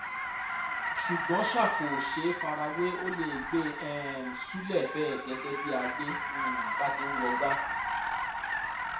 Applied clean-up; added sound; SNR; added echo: none; Car; 0 dB; reverberation time 0.6 s.